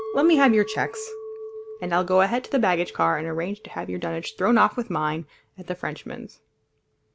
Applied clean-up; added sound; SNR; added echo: none; Chink, clink; 15 dB; none.